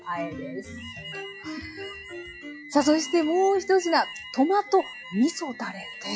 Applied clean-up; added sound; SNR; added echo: classical method log-MMSE.